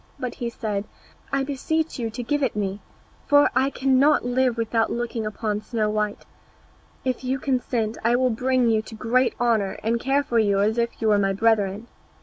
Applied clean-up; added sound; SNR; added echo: none; none; none; none.